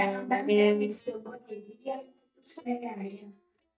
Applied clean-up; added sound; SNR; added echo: neural mask model DeepFilterNet 3.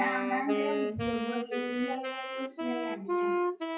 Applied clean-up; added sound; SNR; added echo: classical method WPE with log-MMSE.